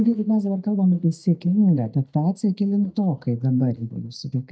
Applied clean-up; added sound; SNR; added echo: neural mask model DeepFilterNet 3.